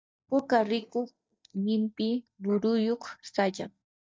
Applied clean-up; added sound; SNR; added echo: neural mask model DeepFilterNet 3.